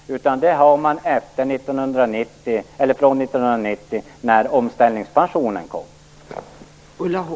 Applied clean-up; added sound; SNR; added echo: none; none; none; none.